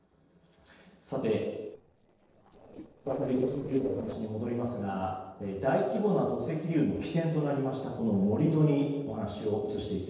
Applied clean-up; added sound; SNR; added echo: neural separator model SepFormer DNS4.